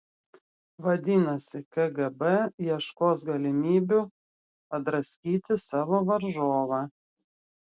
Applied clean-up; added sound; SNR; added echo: none; none; none; none.